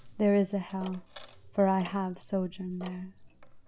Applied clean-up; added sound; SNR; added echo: none; Tick-tock + Coin (dropping); 17 dB; none.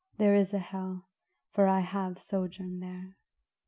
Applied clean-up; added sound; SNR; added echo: none; none; none; none.